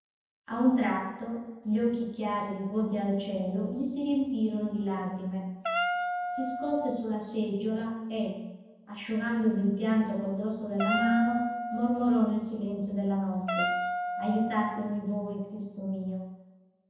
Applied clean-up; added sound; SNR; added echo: none; Wind instrument, woodwind instrument; 4 dB; reverberation time 0.9 s.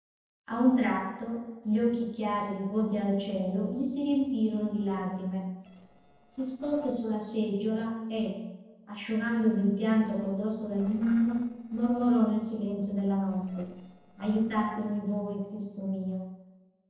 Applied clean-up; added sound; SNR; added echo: neural separator model SepFormer DNS4.